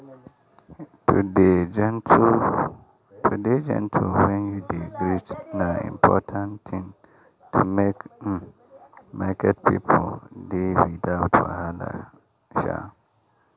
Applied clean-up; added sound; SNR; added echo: none; none; none; none.